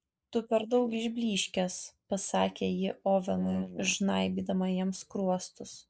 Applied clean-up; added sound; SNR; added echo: neural mask model Resemble Enhance denoiser.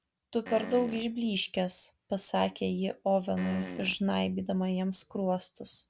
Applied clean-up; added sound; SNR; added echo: none; Fart; 11 dB; none.